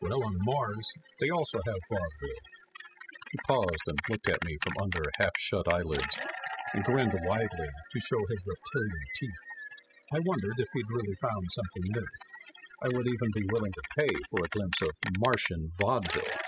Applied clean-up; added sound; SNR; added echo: classical method spectral subtraction.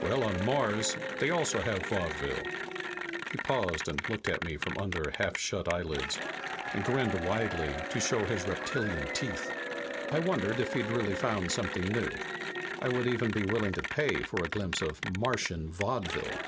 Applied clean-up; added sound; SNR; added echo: none; Applause / Cheering; 4 dB; none.